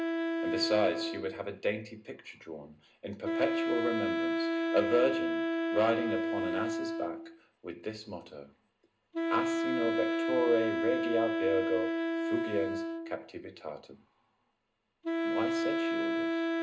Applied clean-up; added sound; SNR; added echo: none; Wind instrument, woodwind instrument; -2 dB; reverberation time 0.2 s.